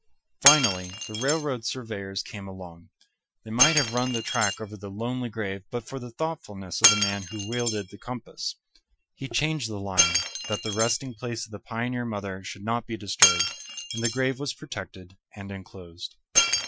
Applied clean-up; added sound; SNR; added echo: classical method Wiener filter.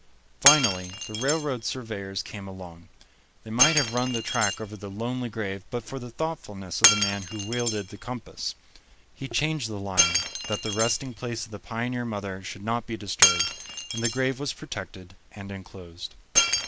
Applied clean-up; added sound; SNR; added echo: none; Shatter; -1 dB; none.